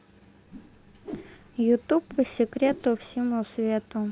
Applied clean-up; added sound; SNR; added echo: none; Whoosh, swoosh, swish; 17 dB; none.